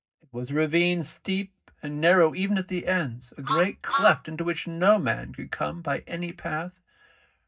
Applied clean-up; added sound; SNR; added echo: neural mask model DeepFilterNet 3.